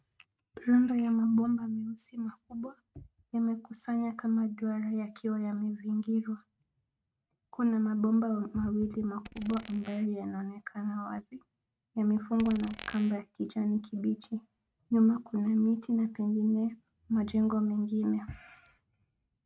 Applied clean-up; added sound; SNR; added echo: neural mask model RNNoise.